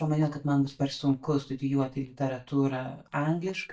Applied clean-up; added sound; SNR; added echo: neural mask model DeepFilterNet 3.